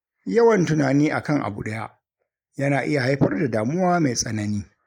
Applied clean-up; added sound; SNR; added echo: neural mask model Resemble Enhance denoiser.